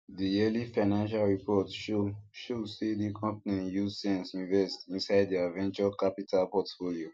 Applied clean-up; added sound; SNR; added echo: none; none; none; none.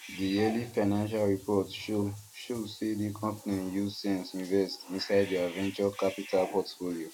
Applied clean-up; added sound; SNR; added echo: none; Bathtub (filling or washing) / Cat; 15 dB; none.